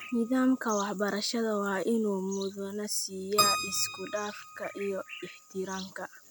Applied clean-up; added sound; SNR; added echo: none; Keyboard (musical); 7 dB; none.